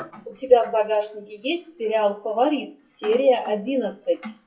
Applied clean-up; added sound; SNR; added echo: classical method WPE with log-MMSE.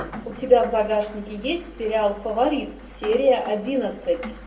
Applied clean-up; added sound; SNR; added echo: none; Rain; 18 dB; reverberation time 0.2 s.